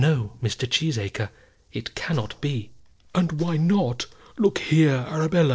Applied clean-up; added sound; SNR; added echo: neural separator model SepFormer DNS4.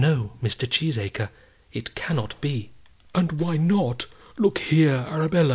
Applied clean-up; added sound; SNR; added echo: none; Gunshot, gunfire; 19 dB; none.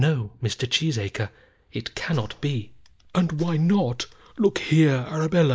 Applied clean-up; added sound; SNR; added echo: neural mask model DeepFilterNet 3.